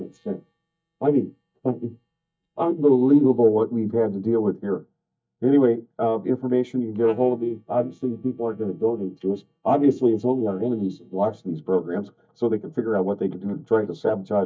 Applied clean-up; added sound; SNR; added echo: neural mask model DeepFilterNet 3.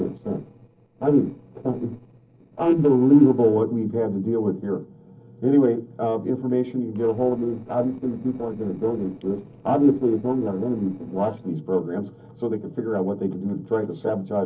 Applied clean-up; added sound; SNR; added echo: neural separator model SepFormer DNS4.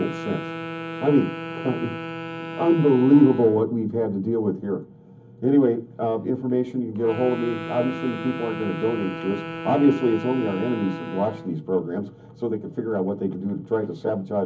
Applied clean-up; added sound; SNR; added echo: none; Wind instrument, woodwind instrument; 12 dB; reverberation time 0.3 s.